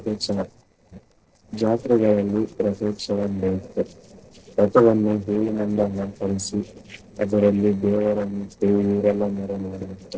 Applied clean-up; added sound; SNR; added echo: neural separator model SepFormer DNS4.